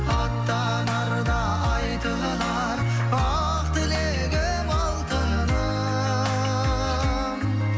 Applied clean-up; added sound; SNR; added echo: none; none; none; none.